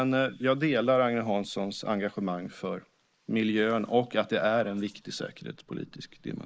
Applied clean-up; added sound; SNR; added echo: neural mask model Resemble Enhance denoiser.